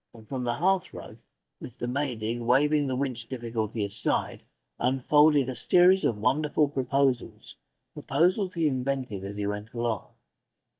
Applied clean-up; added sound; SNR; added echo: neural mask model DeepFilterNet 3.